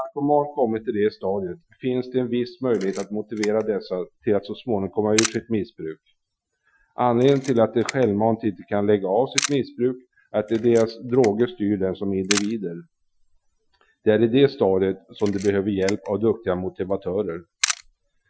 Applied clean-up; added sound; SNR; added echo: classical method Wiener filter.